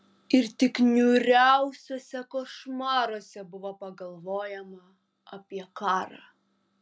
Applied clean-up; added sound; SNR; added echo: none; none; none; none.